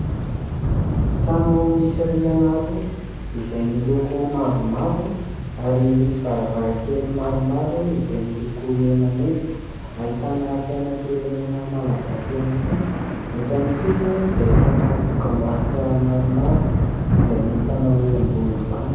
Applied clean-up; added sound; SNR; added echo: none; Thunder / Rain; 2 dB; reverberation time 1.1 s.